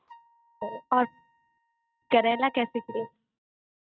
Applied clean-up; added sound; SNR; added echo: neural mask model RNNoise.